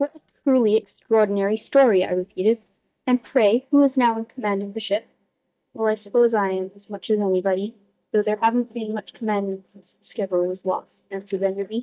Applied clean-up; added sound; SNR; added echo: neural mask model DeepFilterNet 3.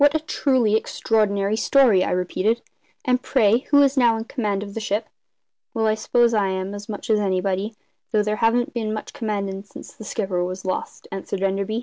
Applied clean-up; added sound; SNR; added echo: none; none; none; none.